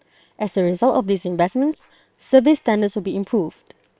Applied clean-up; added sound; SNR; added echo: neural separator model SepFormer WHAM!.